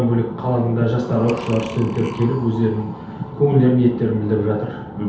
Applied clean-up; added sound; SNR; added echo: none; Breathing; 13 dB; reverberation time 0.8 s.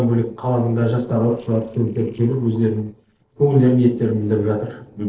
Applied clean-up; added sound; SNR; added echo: neural separator model SepFormer DNS4.